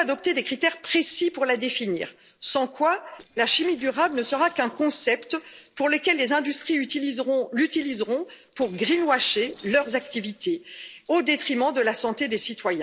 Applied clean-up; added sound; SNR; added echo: neural separator model SepFormer DNS4.